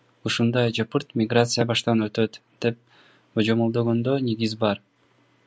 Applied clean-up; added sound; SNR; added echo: none; none; none; none.